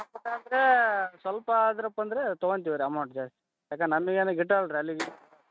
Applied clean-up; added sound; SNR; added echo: neural mask model RNNoise.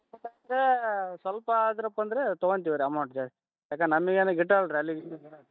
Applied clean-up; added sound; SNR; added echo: neural mask model DeepFilterNet 3.